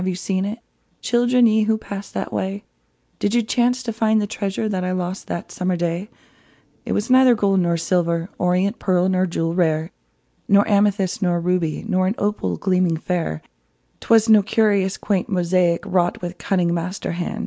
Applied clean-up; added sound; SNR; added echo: none; none; none; none.